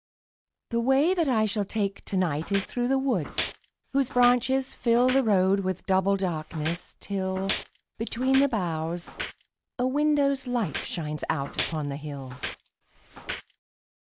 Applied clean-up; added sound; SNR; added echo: none; Walk, footsteps; 12 dB; none.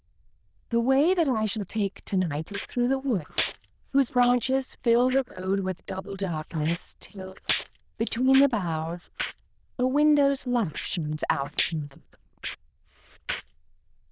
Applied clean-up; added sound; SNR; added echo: neural diffusion model UNIVERSE++.